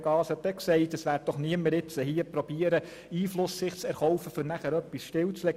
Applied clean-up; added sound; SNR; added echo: none; none; none; none.